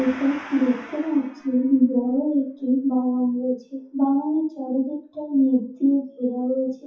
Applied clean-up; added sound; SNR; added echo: classical method WPE with log-MMSE.